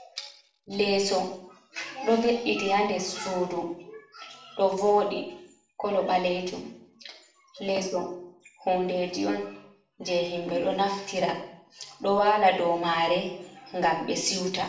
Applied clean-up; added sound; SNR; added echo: none; none; none; reverberation time 0.6 s.